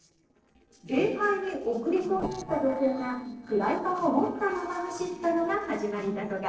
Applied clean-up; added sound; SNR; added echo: neural separator model SepFormer DNS4.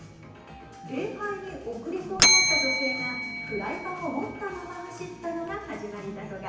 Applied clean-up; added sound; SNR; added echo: none; Bell; -5 dB; reverberation time 0.9 s.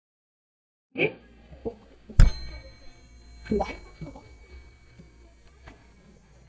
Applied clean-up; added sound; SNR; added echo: neural mask model DeepFilterNet 3.